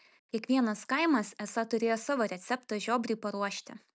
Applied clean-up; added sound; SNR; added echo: none; none; none; none.